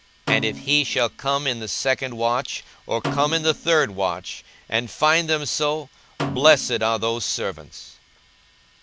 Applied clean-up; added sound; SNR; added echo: none; Snare drum; 12 dB; none.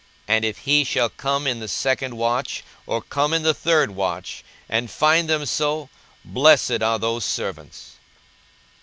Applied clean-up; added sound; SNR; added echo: none; none; none; none.